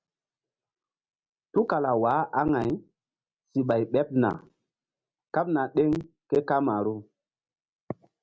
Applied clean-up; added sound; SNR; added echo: none; none; none; none.